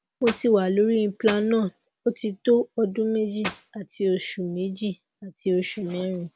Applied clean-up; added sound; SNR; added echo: none; Clapping; 11 dB; none.